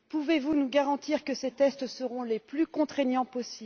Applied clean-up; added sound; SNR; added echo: none; none; none; none.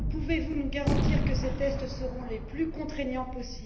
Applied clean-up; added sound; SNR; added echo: none; Gunshot, gunfire; -3 dB; reverberation time 1.4 s.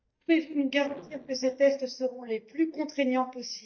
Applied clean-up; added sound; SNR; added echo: neural mask model DeepFilterNet 3.